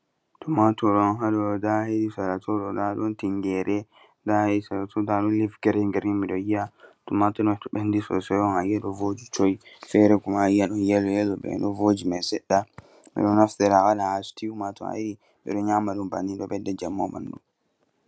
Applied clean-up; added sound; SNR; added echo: none; none; none; none.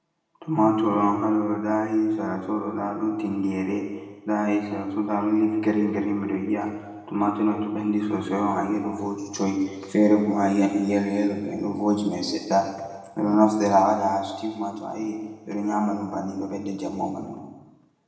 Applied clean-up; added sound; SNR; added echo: none; none; none; reverberation time 1.3 s.